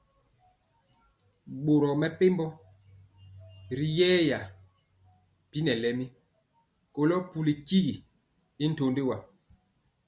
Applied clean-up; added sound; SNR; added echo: none; none; none; none.